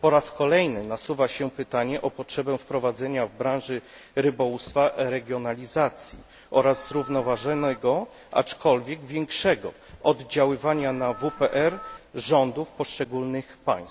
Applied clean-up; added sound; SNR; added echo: none; Alarm; 16 dB; none.